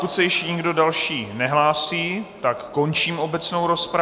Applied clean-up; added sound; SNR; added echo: none; none; none; none.